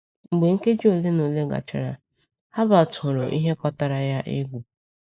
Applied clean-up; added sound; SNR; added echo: neural mask model Resemble Enhance denoiser.